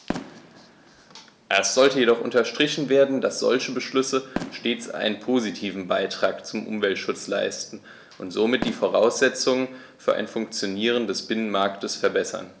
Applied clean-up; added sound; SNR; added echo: none; Fireworks; 18 dB; none.